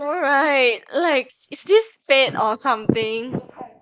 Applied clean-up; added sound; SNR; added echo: neural mask model Resemble Enhance denoiser.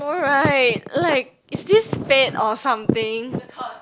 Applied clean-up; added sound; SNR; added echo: none; none; none; none.